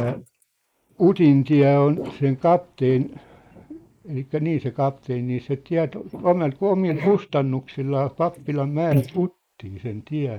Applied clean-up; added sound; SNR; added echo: neural mask model Resemble Enhance denoiser.